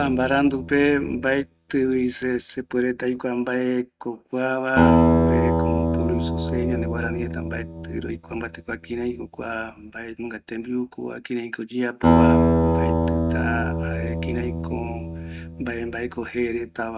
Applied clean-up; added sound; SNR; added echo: neural mask model RNNoise.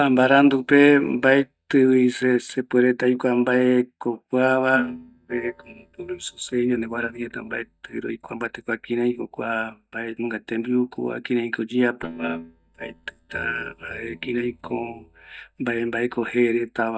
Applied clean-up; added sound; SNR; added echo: neural mask model DeepFilterNet 3.